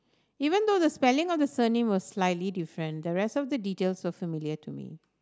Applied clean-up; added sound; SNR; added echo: none; none; none; none.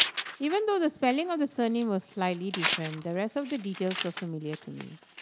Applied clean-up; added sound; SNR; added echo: none; Tearing; 2 dB; none.